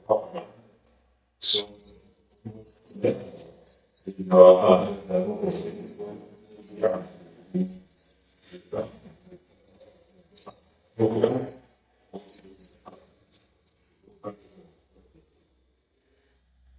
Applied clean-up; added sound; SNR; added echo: neural mask model DeepFilterNet 3.